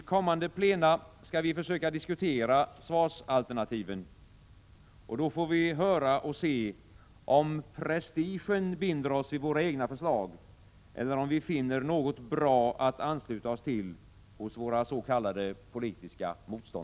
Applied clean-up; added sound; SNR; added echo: none; none; none; none.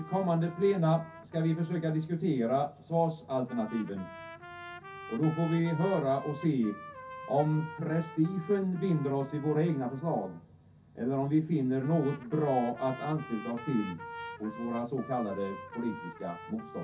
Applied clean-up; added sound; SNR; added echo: none; Trumpet; 16 dB; reverberation time 0.3 s.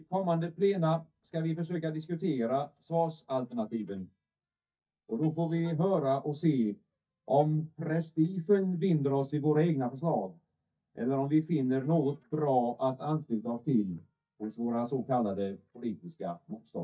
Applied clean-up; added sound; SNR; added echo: neural mask model DeepFilterNet 3.